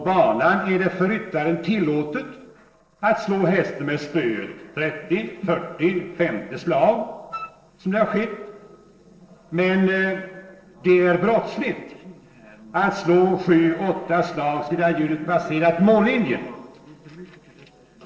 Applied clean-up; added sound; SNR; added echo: neural separator model SepFormer DNS4.